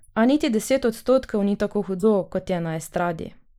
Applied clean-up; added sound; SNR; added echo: neural mask model Resemble Enhance denoiser.